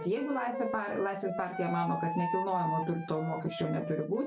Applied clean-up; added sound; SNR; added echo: none; Wind instrument, woodwind instrument; 5 dB; none.